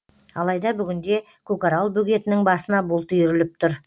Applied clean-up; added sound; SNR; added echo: none; none; none; none.